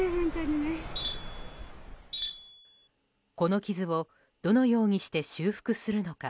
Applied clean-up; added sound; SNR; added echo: none; Tools; 7 dB; none.